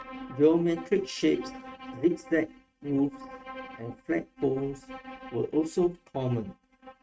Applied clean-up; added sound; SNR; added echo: neural mask model RNNoise.